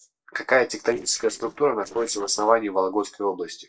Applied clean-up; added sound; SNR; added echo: neural separator model SepFormer DNS4.